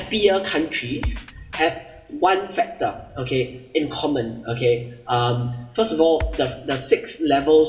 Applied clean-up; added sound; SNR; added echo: none; Drum kit; 10 dB; reverberation time 0.9 s.